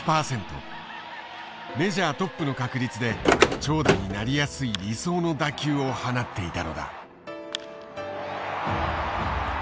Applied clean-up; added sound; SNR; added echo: none; Car; -5 dB; none.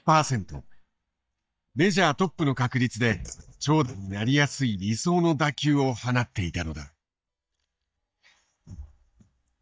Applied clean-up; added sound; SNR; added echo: neural mask model DeepFilterNet 3.